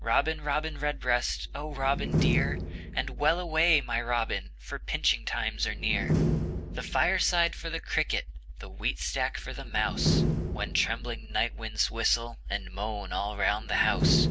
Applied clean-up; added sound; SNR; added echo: none; Slam; 3 dB; none.